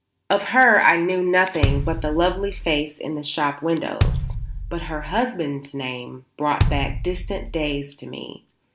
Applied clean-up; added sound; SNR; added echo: none; Bass drum; 3 dB; none.